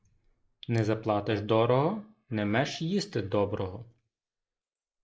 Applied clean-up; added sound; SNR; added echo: neural mask model Resemble Enhance denoiser.